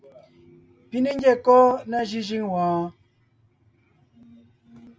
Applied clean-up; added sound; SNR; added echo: none; none; none; none.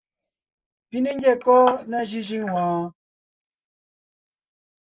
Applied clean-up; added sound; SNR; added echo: neural mask model Resemble Enhance denoiser.